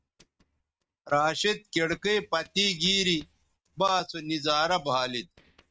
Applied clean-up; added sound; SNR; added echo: neural mask model RNNoise.